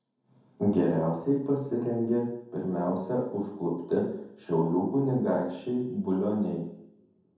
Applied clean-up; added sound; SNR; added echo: none; none; none; reverberation time 0.9 s.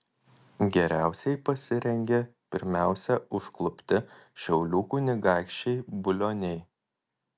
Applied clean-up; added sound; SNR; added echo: none; none; none; none.